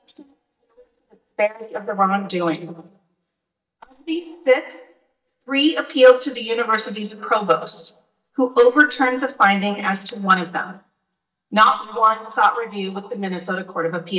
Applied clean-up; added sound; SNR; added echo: neural mask model DeepFilterNet 3.